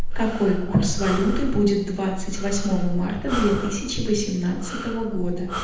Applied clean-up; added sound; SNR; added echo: none; Breathing; 3 dB; reverberation time 0.8 s.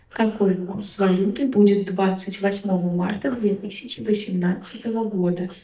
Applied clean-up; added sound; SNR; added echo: neural mask model DeepFilterNet 3.